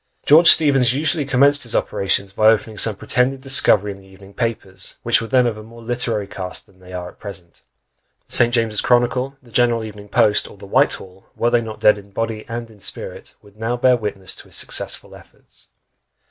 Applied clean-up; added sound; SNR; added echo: none; none; none; none.